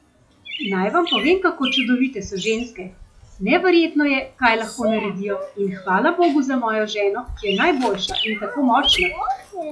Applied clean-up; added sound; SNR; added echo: classical method log-MMSE.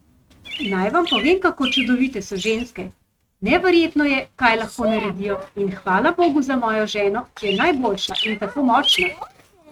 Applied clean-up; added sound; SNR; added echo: neural mask model RNNoise.